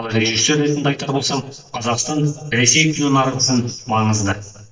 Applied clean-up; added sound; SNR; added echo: neural mask model DeepFilterNet 3.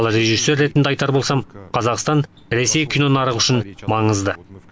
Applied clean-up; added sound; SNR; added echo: none; none; none; none.